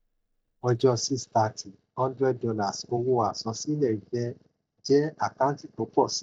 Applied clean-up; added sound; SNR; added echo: neural mask model DeepFilterNet 3.